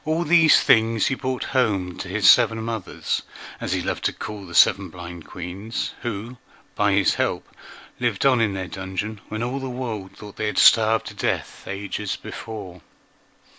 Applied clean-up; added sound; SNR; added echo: none; none; none; none.